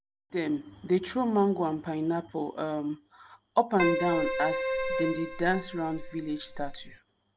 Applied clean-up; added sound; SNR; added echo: none; Keyboard (musical); 2 dB; none.